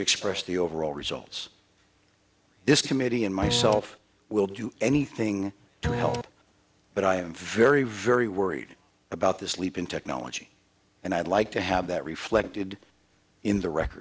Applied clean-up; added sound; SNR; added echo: none; Printer; 0 dB; none.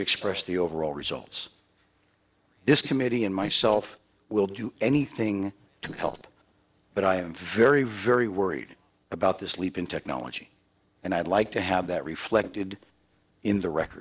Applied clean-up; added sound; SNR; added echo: neural separator model SepFormer DNS4.